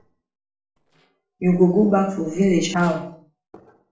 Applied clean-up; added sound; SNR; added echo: neural separator model SepFormer DNS4.